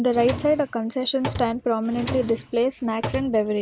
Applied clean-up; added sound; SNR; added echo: none; Drawer open or close; 11 dB; none.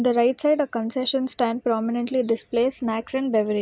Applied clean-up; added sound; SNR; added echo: none; none; none; none.